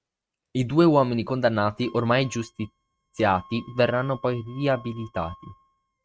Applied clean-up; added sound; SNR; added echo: neural mask model RNNoise.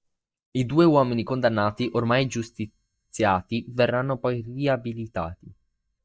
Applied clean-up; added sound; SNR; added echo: neural mask model DeepFilterNet 3.